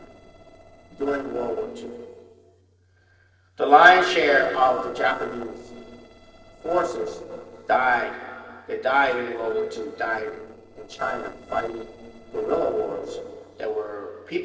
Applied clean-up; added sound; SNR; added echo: neural separator model SepFormer DNS4.